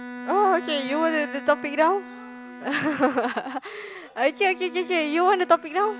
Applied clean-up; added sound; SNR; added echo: none; Bowed string instrument; 14 dB; none.